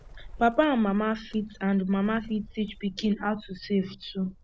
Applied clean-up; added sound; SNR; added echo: none; Bird; 20 dB; none.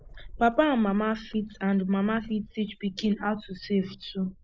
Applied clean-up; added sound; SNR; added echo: neural mask model Resemble Enhance denoiser.